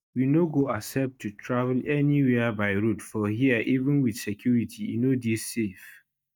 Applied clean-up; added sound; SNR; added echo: neural mask model DeepFilterNet 3.